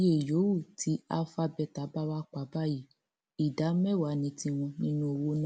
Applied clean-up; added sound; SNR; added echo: none; none; none; none.